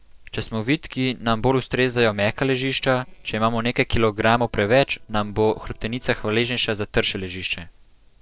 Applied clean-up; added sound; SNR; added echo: neural separator model SepFormer DNS4.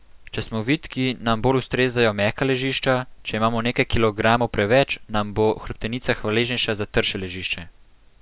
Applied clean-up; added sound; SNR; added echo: none; none; none; none.